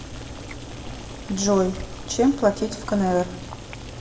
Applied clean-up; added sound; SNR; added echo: none; Boiling; 11 dB; reverberation time 0.8 s.